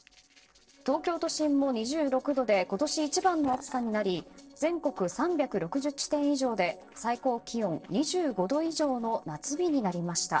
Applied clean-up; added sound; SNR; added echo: neural separator model SepFormer DNS4.